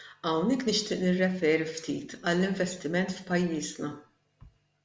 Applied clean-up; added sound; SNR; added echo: none; none; none; none.